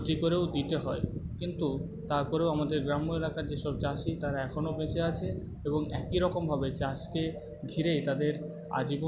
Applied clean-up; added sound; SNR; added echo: none; none; none; none.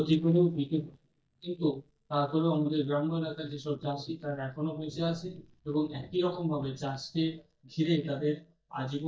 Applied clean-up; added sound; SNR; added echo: neural mask model DeepFilterNet 3.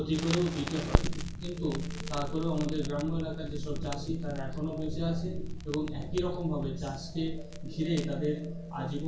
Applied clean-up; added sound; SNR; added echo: none; Crackle; 3 dB; reverberation time 0.3 s.